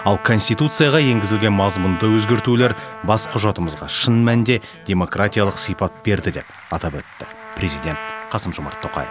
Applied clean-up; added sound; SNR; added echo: none; Trumpet; 15 dB; none.